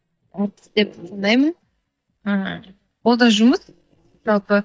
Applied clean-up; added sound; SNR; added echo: neural mask model DeepFilterNet 3.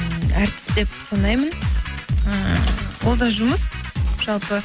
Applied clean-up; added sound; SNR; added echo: none; none; none; none.